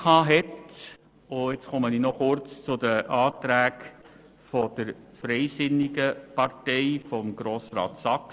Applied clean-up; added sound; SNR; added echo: neural separator model SepFormer DNS4.